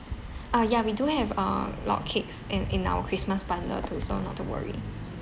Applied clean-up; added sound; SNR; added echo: none; none; none; none.